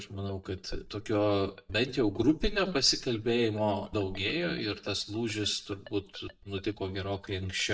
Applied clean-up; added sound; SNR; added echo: neural mask model DeepFilterNet 3.